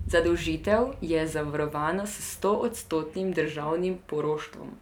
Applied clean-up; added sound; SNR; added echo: none; Boom; 15 dB; none.